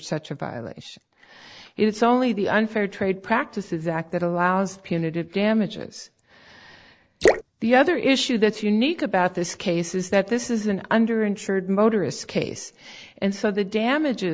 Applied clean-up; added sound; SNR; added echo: neural mask model DeepFilterNet 3.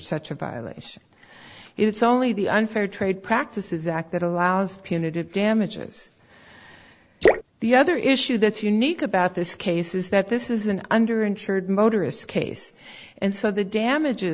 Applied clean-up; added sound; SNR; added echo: none; Drip / Splash, splatter; 3 dB; none.